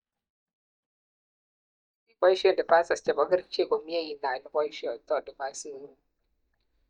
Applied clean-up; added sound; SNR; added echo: neural mask model DeepFilterNet 3.